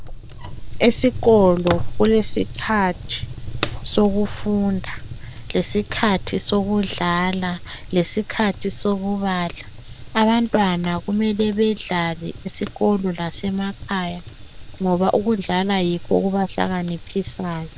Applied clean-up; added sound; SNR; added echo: none; Fire; 9 dB; none.